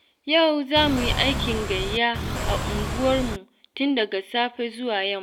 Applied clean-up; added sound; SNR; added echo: none; Engine / Car; 3 dB; none.